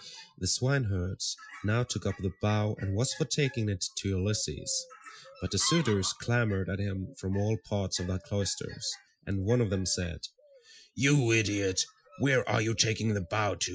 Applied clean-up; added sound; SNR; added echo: classical method Wiener filter.